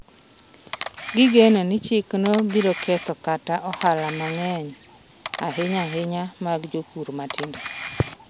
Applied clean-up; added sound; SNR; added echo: none; Camera; 10 dB; none.